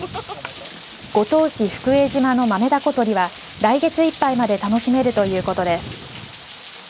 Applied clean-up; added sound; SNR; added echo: none; Rain; 19 dB; none.